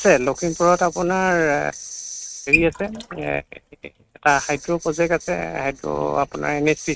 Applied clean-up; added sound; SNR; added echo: neural mask model RNNoise.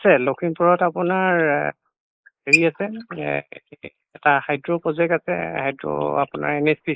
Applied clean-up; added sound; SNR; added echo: neural mask model Resemble Enhance denoiser.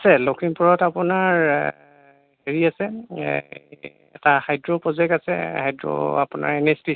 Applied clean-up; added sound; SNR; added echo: none; none; none; none.